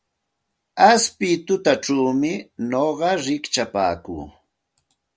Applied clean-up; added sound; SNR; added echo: none; none; none; none.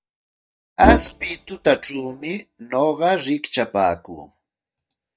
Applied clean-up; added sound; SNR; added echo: neural mask model DeepFilterNet 3.